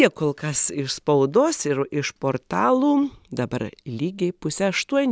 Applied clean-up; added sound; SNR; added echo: none; none; none; none.